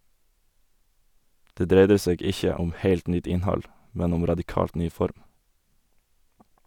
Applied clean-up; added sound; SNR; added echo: none; none; none; none.